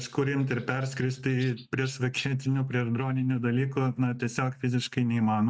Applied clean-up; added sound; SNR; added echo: neural mask model DeepFilterNet 3.